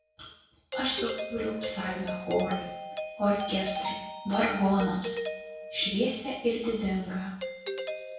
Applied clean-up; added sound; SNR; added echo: none; Doorbell; 9 dB; reverberation time 0.6 s.